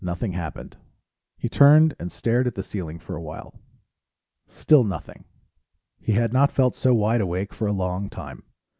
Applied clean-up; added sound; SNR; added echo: none; none; none; none.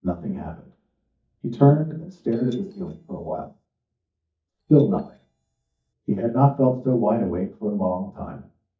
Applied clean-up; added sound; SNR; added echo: neural mask model DeepFilterNet 3.